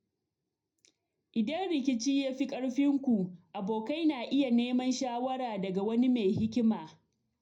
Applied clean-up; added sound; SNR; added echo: none; none; none; reverberation time 0.3 s.